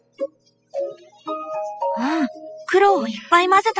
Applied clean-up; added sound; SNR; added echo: classical method spectral subtraction.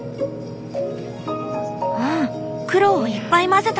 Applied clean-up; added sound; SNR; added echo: none; Engine / Mechanisms; 12 dB; none.